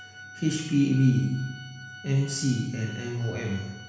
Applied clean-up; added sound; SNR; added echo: none; Organ; 18 dB; reverberation time 1.1 s.